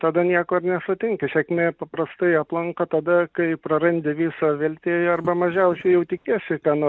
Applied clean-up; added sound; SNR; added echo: none; none; none; none.